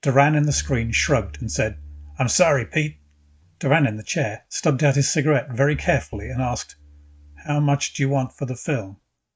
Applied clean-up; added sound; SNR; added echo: neural mask model RNNoise.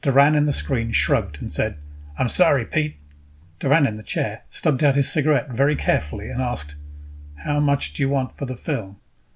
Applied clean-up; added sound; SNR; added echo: none; Bowed string instrument; 13 dB; none.